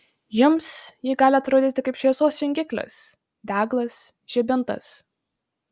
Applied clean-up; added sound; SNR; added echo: none; none; none; none.